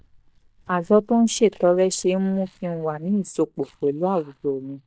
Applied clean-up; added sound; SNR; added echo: neural mask model DeepFilterNet 3.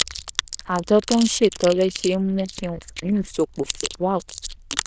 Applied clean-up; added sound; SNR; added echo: neural diffusion model UNIVERSE++.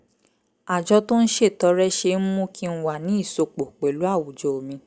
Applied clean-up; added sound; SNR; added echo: none; none; none; none.